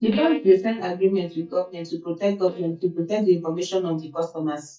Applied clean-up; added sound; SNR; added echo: neural mask model DeepFilterNet 3.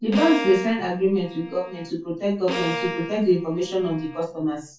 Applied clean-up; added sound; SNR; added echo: none; Bowed string instrument; 10 dB; reverberation time 0.3 s.